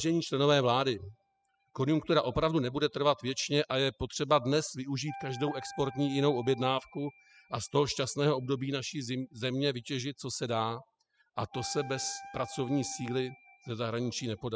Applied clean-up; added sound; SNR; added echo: classical method spectral subtraction.